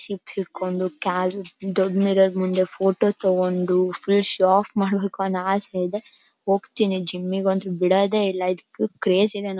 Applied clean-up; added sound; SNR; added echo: none; none; none; none.